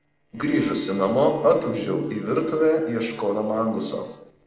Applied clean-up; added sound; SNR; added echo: neural separator model SepFormer DNS4.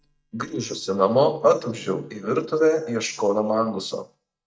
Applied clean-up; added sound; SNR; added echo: neural mask model DeepFilterNet 3.